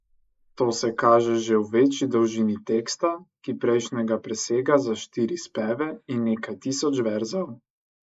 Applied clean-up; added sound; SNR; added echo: neural mask model Resemble Enhance denoiser.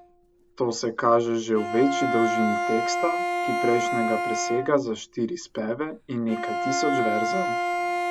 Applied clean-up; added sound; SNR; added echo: none; Bowed string instrument; 2 dB; none.